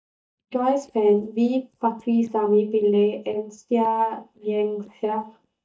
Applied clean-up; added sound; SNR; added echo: neural mask model DeepFilterNet 3.